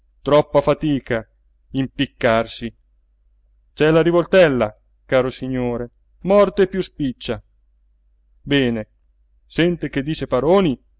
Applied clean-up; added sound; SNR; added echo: none; none; none; none.